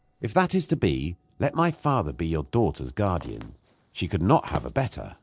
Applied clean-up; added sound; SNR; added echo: neural separator model SepFormer DNS4.